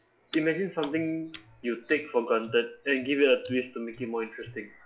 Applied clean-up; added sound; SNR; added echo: classical method log-MMSE.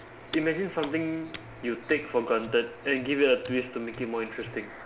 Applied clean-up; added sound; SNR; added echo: none; Hands; 18 dB; none.